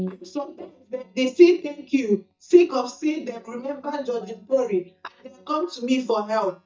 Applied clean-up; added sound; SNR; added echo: neural mask model DeepFilterNet 3.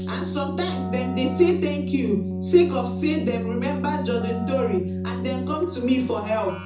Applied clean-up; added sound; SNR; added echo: none; Keyboard (musical); 4 dB; reverberation time 0.5 s.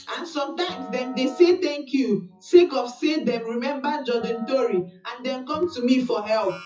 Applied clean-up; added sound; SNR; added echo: classical method WPE with log-MMSE.